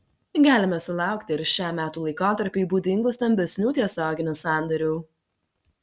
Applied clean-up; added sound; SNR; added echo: none; none; none; none.